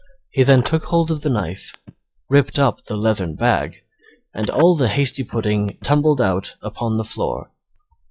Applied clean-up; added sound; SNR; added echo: classical method log-MMSE.